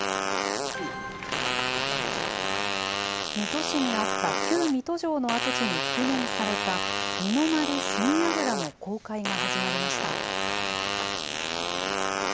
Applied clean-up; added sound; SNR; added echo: none; Fart; -2 dB; none.